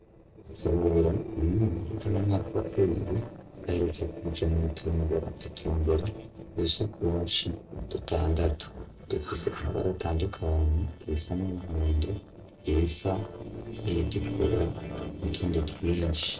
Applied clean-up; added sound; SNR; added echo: neural separator model SepFormer DNS4.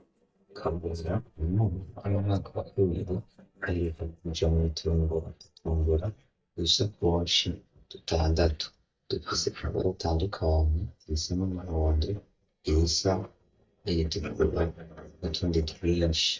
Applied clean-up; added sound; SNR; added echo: neural mask model DeepFilterNet 3.